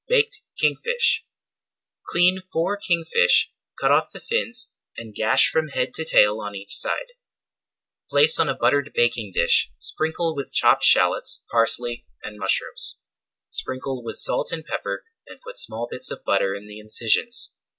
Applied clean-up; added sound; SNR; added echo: none; none; none; none.